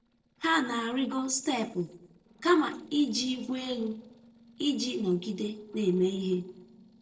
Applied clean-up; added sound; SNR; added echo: neural separator model SepFormer DNS4.